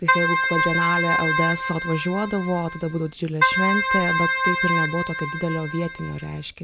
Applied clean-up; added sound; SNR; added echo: none; Keyboard (musical); -2 dB; none.